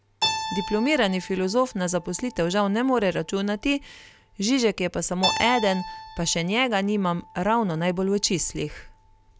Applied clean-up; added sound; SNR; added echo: none; Keyboard (musical); 11 dB; none.